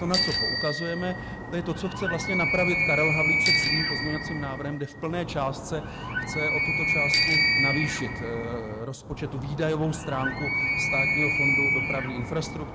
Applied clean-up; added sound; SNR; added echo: none; Animal + Bicycle bell; -4 dB; none.